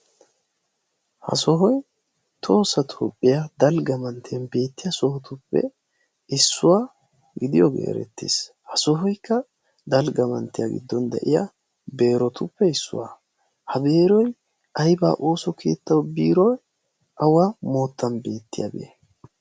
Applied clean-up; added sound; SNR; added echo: none; none; none; none.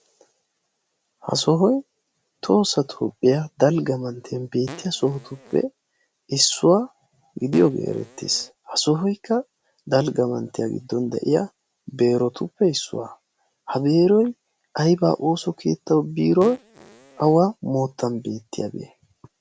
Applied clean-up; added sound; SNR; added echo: none; Fart; 19 dB; none.